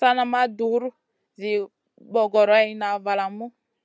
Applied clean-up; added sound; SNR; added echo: none; none; none; none.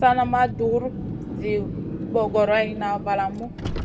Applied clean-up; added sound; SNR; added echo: none; Car; 7 dB; reverberation time 1.4 s.